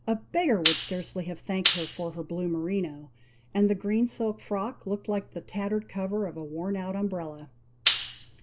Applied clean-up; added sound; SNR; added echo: none; Tambourine; -1 dB; none.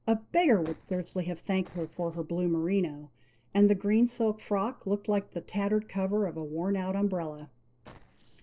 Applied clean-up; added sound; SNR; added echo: neural separator model SepFormer DNS4.